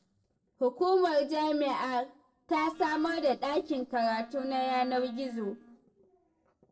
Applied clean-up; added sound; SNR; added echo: neural separator model SepFormer DNS4.